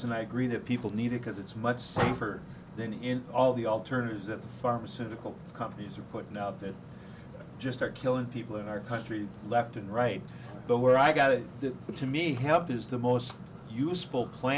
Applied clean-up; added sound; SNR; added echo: none; none; none; none.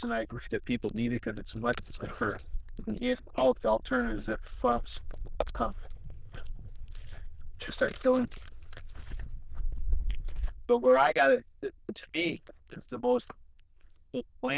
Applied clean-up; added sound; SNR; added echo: neural diffusion model UNIVERSE++.